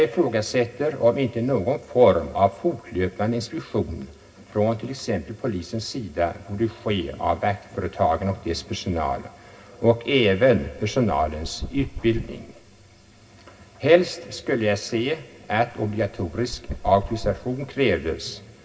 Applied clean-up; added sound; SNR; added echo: none; Dog; 14 dB; reverberation time 0.4 s.